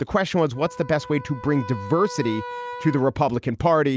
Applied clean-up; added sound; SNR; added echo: none; Wind instrument, woodwind instrument; 15 dB; none.